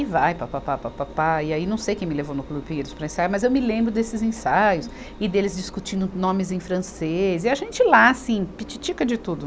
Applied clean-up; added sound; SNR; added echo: none; Engine; 17 dB; none.